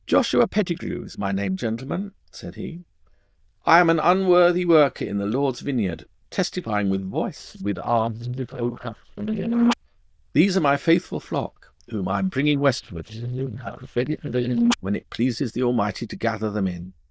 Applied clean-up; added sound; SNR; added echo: neural diffusion model UNIVERSE++.